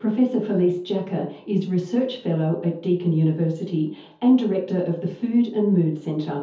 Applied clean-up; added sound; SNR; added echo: none; none; none; reverberation time 0.5 s.